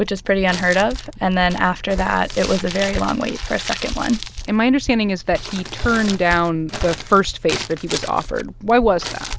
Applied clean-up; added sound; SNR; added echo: none; Crumpling, crinkling + Walk, footsteps; 10 dB; none.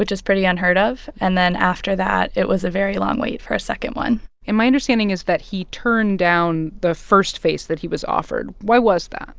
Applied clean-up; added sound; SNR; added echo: none; none; none; none.